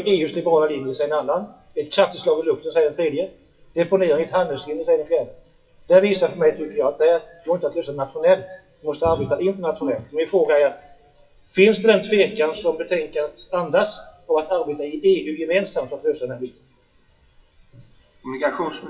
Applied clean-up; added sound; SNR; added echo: classical method WPE with log-MMSE.